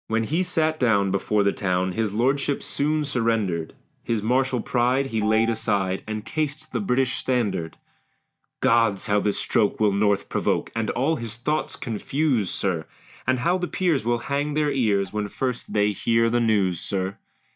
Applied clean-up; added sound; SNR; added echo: neural mask model DeepFilterNet 3.